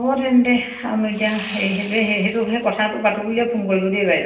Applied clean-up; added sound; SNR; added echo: none; Sawing; 16 dB; reverberation time 0.9 s.